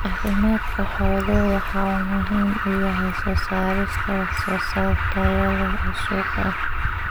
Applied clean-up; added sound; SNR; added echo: none; Alarm; 1 dB; none.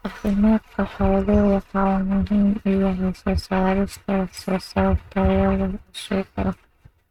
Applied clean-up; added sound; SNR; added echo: neural mask model RNNoise.